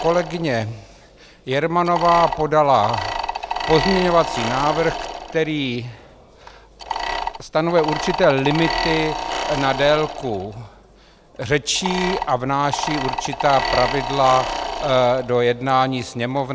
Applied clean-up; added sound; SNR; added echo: none; Mechanisms; 7 dB; none.